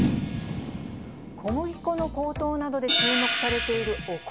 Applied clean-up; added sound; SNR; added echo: none; Hi-hat + Fireworks; -4 dB; none.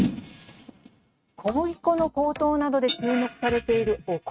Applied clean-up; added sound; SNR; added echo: neural mask model RNNoise.